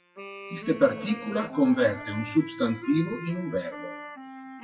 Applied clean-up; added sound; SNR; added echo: classical method WPE with log-MMSE.